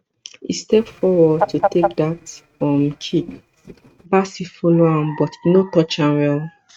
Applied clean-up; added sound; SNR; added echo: neural mask model RNNoise.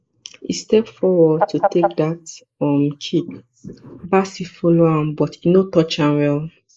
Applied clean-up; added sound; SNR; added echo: neural mask model Resemble Enhance denoiser.